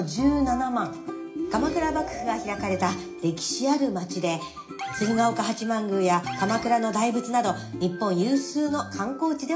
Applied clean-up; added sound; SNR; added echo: none; none; none; reverberation time 0.4 s.